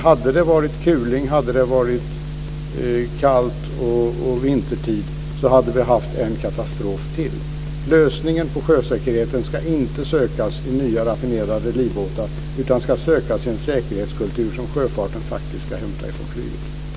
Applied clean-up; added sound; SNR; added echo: none; none; none; none.